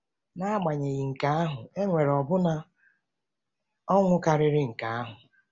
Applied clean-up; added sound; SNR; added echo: none; none; none; none.